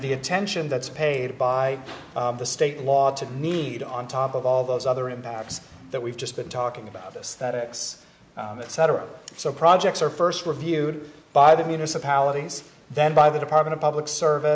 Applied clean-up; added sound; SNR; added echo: none; none; none; none.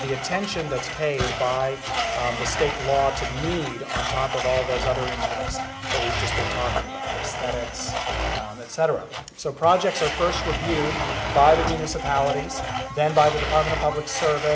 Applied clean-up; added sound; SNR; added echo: none; Domestic sounds, home sounds; 3 dB; none.